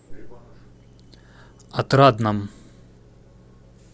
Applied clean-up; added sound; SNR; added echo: none; none; none; none.